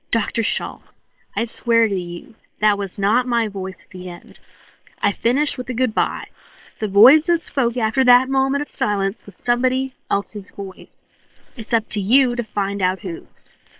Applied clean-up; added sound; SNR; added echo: neural separator model SepFormer WHAM!.